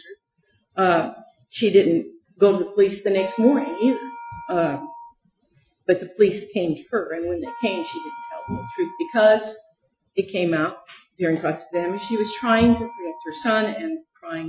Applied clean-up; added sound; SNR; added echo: classical method Wiener filter.